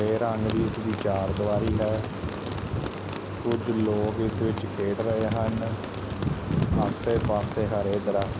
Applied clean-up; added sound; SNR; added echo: none; Rain; 9 dB; none.